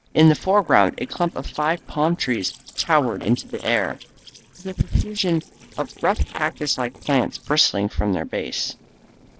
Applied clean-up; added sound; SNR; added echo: neural separator model SepFormer DNS4.